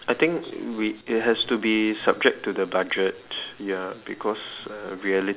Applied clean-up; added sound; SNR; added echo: none; none; none; none.